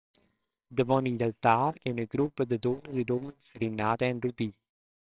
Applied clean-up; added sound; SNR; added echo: neural separator model SepFormer WHAMR!.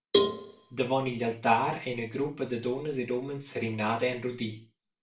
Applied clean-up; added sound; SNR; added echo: none; Cowbell; 1 dB; reverberation time 0.3 s.